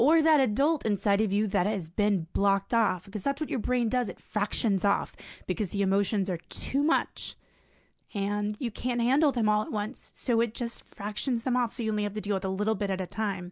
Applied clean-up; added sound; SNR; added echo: none; none; none; none.